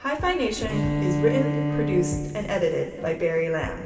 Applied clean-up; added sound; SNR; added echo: none; Bowed string instrument; 2 dB; reverberation time 2.4 s.